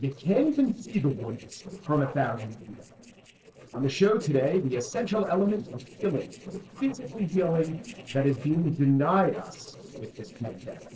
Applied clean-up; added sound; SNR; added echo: neural separator model SepFormer DNS4.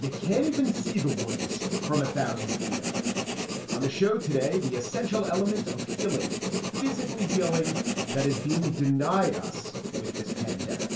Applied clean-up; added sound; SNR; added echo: none; Writing; 3 dB; reverberation time 0.3 s.